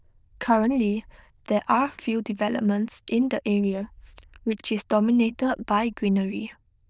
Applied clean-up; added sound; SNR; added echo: neural diffusion model UNIVERSE++.